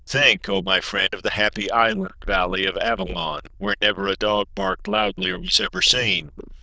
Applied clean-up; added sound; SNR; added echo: neural diffusion model UNIVERSE++.